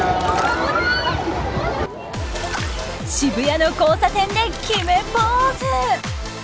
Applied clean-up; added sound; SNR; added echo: none; Splash, splatter; 19 dB; none.